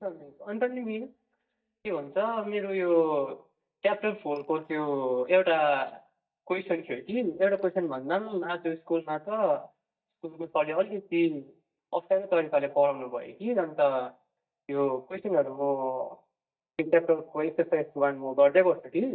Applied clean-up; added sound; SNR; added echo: neural mask model DeepFilterNet 3.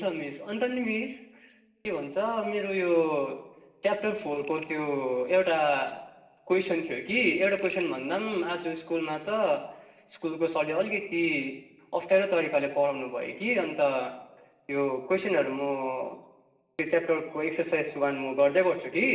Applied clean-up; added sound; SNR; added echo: neural separator model SepFormer DNS4.